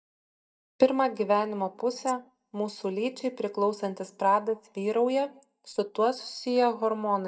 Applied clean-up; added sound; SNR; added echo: neural mask model DeepFilterNet 3.